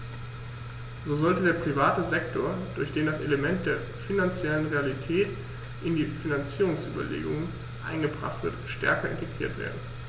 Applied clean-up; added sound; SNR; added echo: none; none; none; none.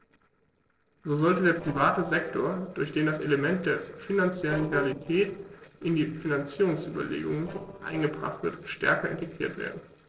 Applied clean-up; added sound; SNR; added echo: neural separator model SepFormer DNS4.